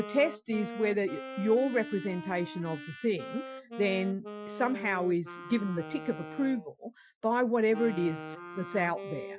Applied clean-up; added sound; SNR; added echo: classical method Wiener filter.